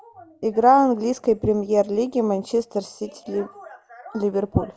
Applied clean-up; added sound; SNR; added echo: none; none; none; none.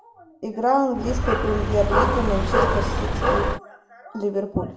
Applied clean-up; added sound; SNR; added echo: none; Dog; -4 dB; reverberation time 0.5 s.